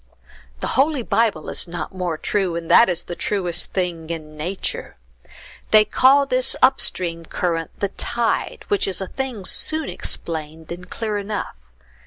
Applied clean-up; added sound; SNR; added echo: none; none; none; none.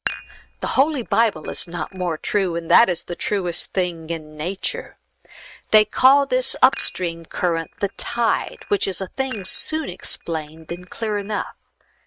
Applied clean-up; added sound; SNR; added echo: neural mask model RNNoise.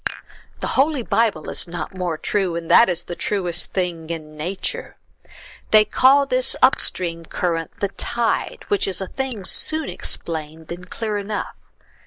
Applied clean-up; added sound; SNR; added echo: neural mask model Resemble Enhance denoiser.